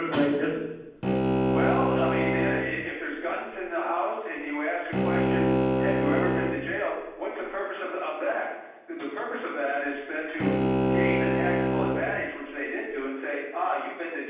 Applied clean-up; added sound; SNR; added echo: none; Bowed string instrument; -3 dB; reverberation time 1.2 s.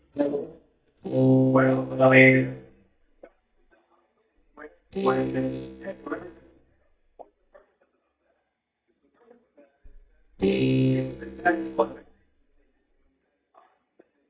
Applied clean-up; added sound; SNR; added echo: neural mask model DeepFilterNet 3.